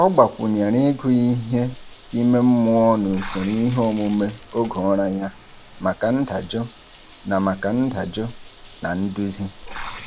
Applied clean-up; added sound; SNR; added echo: none; Bathtub (filling or washing) / Water; 17 dB; none.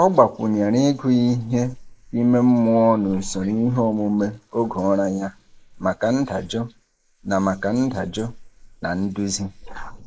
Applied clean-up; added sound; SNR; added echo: neural mask model Resemble Enhance denoiser.